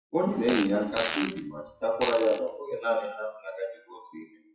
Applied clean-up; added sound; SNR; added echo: classical method WPE with log-MMSE.